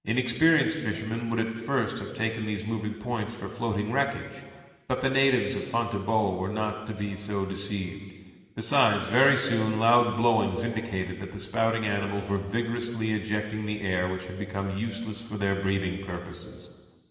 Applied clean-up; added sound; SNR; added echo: none; none; none; reverberation time 1.6 s.